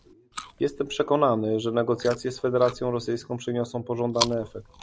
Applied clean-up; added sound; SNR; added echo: none; Chewing, mastication; 12 dB; none.